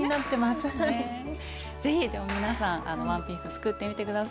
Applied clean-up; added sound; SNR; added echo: none; Clapping; 14 dB; none.